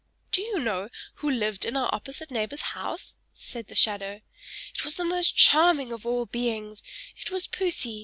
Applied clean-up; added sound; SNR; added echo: none; none; none; none.